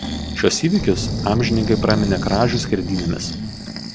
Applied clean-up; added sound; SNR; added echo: none; Breathing + Boom; 4 dB; none.